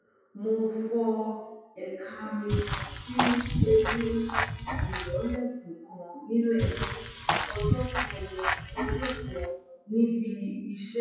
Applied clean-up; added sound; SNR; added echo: classical method WPE with log-MMSE.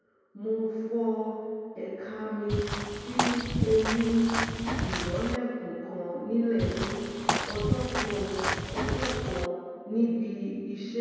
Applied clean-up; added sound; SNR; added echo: none; Walk, footsteps / Bird vocalization, bird call, bird song; 0 dB; reverberation time 2.2 s.